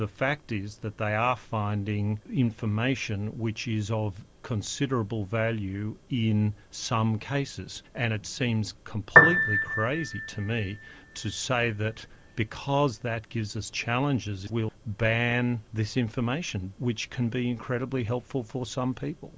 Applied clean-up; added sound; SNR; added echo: none; Piano; 5 dB; none.